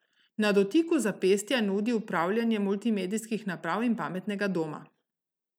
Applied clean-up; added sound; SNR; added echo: none; none; none; none.